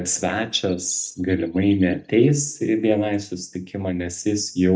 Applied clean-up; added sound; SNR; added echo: neural mask model DeepFilterNet 3.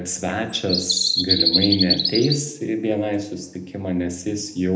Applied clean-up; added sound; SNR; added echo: none; Bird vocalization, bird call, bird song; 2 dB; reverberation time 0.7 s.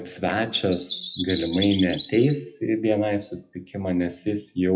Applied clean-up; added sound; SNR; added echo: classical method WPE with log-MMSE.